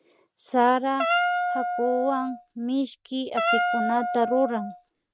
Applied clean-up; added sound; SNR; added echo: none; Wind instrument, woodwind instrument; 1 dB; none.